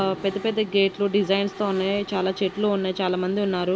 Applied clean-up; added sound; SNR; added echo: none; Mechanisms; 16 dB; none.